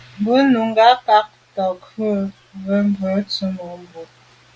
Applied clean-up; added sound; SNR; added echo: none; none; none; none.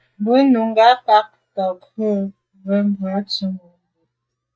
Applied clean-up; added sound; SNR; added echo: neural mask model DeepFilterNet 3.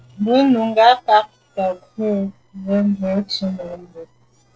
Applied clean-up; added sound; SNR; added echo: neural separator model SepFormer DNS4.